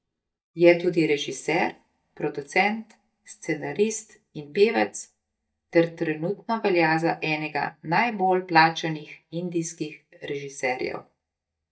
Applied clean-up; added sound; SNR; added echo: neural mask model DeepFilterNet 3.